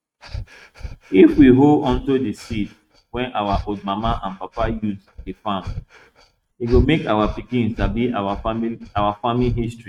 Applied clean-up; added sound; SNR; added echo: neural mask model RNNoise.